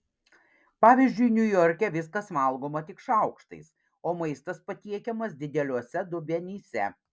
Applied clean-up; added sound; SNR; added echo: none; none; none; none.